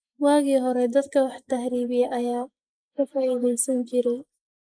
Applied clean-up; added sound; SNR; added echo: neural mask model Resemble Enhance denoiser.